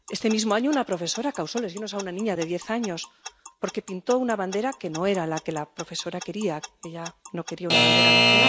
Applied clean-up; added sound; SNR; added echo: none; Alarm / Clock; -1 dB; none.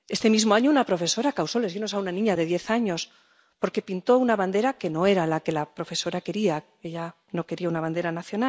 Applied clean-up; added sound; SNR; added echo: none; none; none; none.